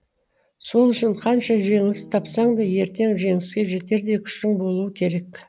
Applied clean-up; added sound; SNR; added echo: none; Bass guitar; 20 dB; none.